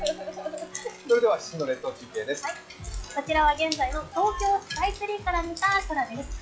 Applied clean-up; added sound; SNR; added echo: classical method log-MMSE.